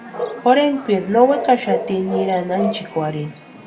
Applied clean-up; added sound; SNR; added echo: none; Bark / Chatter / Chirp, tweet / Livestock, farm animals, working animals; 9 dB; reverberation time 0.5 s.